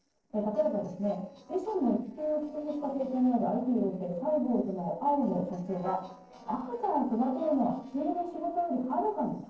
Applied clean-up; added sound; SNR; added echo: neural separator model SepFormer DNS4.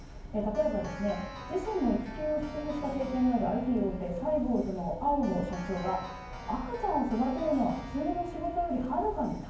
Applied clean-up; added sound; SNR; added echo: none; Keyboard (musical); 11 dB; reverberation time 0.9 s.